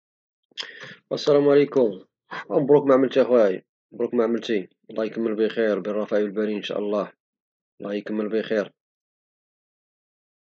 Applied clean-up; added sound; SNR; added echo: neural mask model Resemble Enhance denoiser.